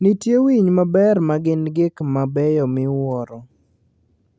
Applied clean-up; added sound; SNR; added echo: none; none; none; none.